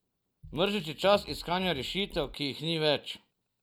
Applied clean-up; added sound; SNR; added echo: none; Drum kit; 17 dB; none.